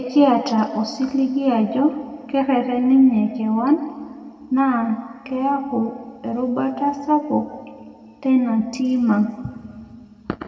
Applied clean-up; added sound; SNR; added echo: none; none; none; reverberation time 2.0 s.